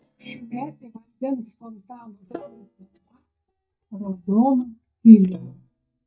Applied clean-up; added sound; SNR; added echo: neural mask model DeepFilterNet 3.